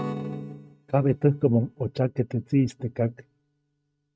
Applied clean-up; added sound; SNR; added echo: neural mask model RNNoise.